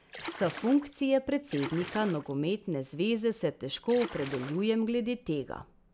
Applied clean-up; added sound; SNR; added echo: none; Splash, splatter; 13 dB; none.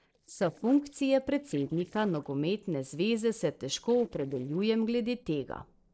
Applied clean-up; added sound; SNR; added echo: neural separator model SepFormer DNS4.